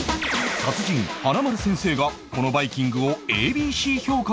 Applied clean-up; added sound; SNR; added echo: none; none; none; none.